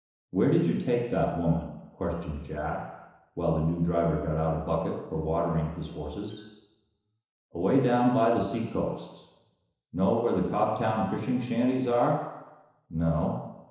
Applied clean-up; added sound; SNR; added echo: neural separator model SepFormer DNS4.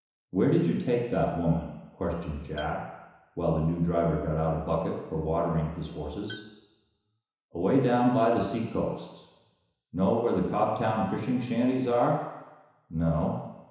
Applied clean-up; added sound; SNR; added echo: none; Tools; 19 dB; reverberation time 1.0 s.